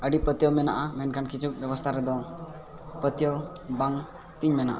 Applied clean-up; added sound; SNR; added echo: none; Chewing, mastication; 16 dB; none.